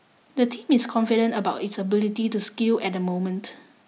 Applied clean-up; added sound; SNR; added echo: none; none; none; none.